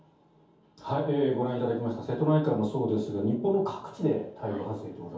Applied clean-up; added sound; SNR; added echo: none; none; none; reverberation time 0.6 s.